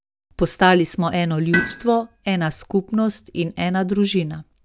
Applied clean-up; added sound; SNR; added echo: none; Tools; 11 dB; none.